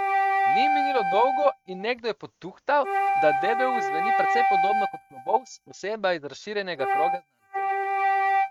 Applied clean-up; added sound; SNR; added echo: neural mask model RNNoise.